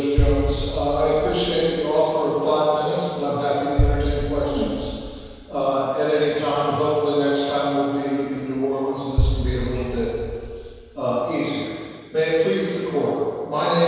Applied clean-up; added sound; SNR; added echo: none; Boom; 4 dB; reverberation time 1.9 s.